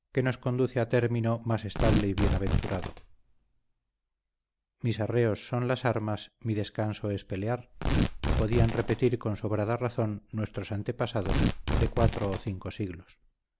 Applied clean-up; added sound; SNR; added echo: none; Tearing; 1 dB; none.